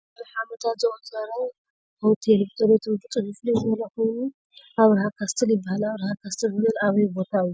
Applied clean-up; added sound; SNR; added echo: none; none; none; none.